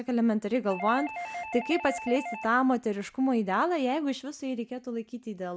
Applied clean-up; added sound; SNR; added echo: none; Doorbell; 10 dB; none.